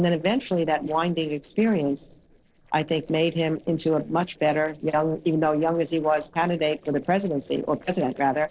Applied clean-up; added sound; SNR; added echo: neural separator model SepFormer DNS4.